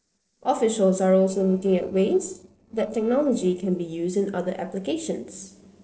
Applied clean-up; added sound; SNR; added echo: neural separator model SepFormer DNS4.